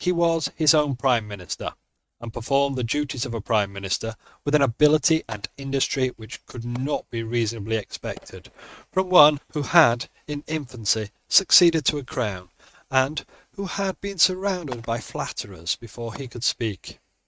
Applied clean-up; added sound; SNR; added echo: neural mask model RNNoise.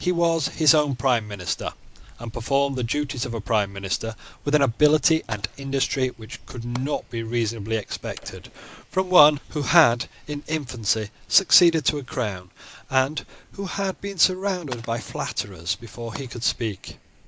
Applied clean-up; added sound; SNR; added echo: neural mask model Resemble Enhance denoiser.